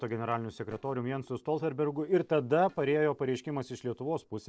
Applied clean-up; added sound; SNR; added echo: neural separator model SepFormer DNS4.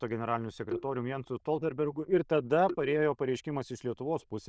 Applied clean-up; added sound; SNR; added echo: neural diffusion model UNIVERSE++.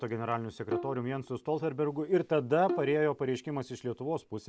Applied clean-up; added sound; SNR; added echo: none; Bowed string instrument; 11 dB; none.